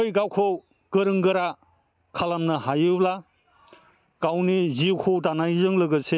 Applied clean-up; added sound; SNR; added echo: none; none; none; none.